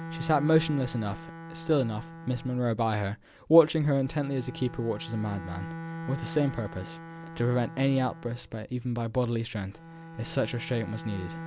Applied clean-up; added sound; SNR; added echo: none; Bowed string instrument; 13 dB; none.